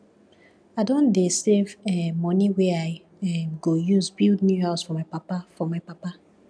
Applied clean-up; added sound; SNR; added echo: none; none; none; none.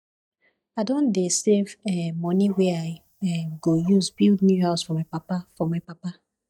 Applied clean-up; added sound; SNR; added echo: neural mask model DeepFilterNet 3.